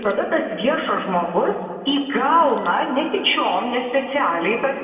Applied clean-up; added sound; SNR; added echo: neural separator model SepFormer DNS4.